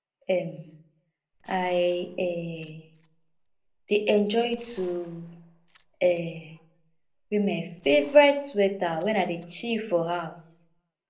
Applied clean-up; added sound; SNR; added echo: neural separator model SepFormer DNS4.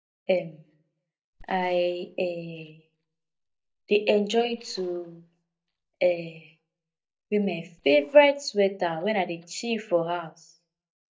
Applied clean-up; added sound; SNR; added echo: neural mask model DeepFilterNet 3.